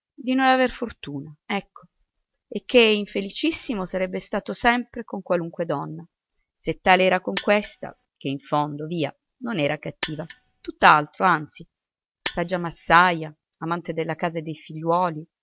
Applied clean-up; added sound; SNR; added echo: neural mask model RNNoise.